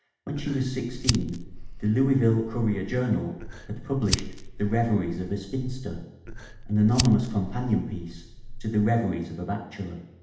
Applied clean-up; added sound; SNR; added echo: none; Fire; 8 dB; reverberation time 0.8 s.